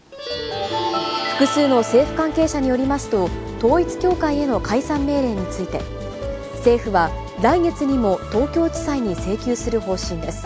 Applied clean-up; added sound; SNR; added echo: none; Plucked string instrument; 14 dB; none.